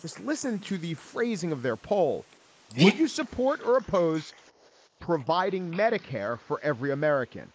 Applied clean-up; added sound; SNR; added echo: neural mask model Resemble Enhance denoiser.